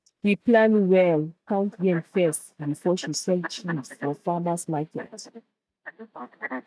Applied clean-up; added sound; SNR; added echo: neural mask model DeepFilterNet 3.